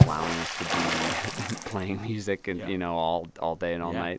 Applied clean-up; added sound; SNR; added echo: none; Water / Splash, splatter; -1 dB; none.